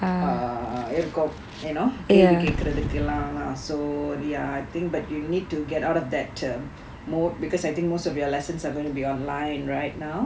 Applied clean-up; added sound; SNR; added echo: none; Gunshot, gunfire / Boom; 8 dB; none.